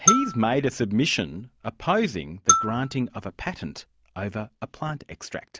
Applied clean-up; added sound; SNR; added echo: none; Marimba, xylophone; 1 dB; none.